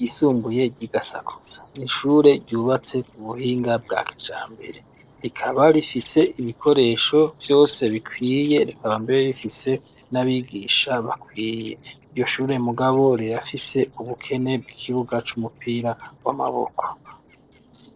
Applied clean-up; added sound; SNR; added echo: neural separator model SepFormer DNS4.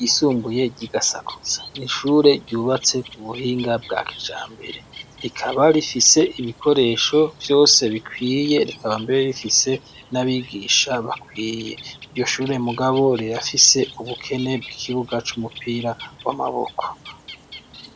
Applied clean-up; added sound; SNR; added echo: none; Bird; 20 dB; none.